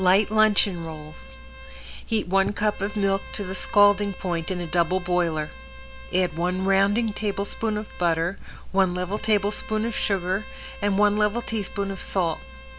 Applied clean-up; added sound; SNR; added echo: none; Bowed string instrument; 19 dB; none.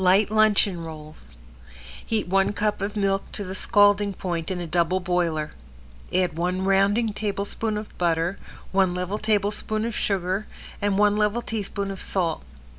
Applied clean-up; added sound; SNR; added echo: none; none; none; none.